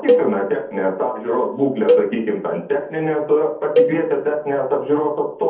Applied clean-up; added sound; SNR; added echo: none; Cowbell; 3 dB; reverberation time 0.7 s.